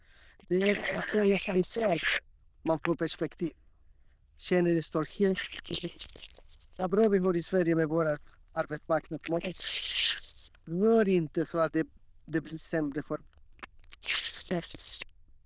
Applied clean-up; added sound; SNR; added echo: neural diffusion model UNIVERSE++.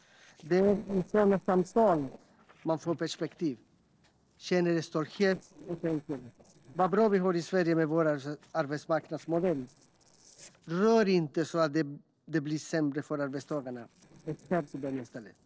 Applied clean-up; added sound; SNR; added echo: neural separator model SepFormer DNS4.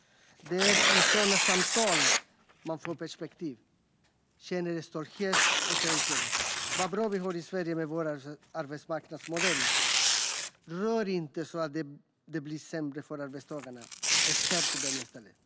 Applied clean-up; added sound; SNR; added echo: none; Tearing; -4 dB; none.